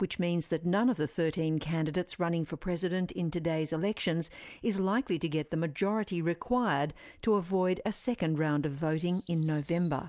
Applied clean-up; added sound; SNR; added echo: none; Bird; -1 dB; none.